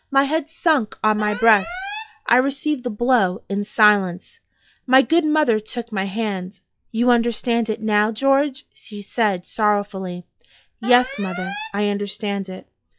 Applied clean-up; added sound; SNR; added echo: classical method log-MMSE.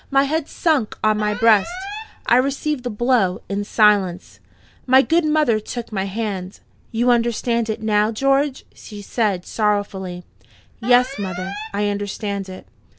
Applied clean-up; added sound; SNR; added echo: none; Alarm; 13 dB; none.